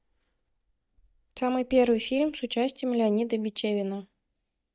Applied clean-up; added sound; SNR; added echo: neural mask model DeepFilterNet 3.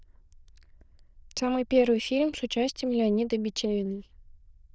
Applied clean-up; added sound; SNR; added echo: neural diffusion model UNIVERSE++.